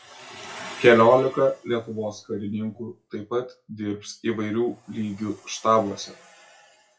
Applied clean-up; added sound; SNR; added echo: classical method WPE with log-MMSE.